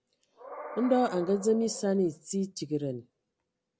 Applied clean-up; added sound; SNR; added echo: none; Animal; 16 dB; none.